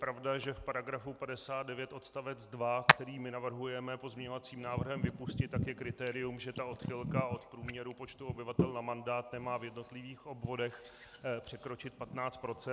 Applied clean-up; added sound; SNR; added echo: none; Hands; 0 dB; none.